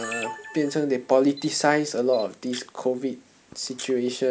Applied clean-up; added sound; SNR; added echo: none; Camera; 16 dB; none.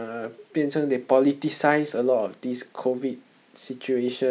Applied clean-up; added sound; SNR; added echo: none; none; none; none.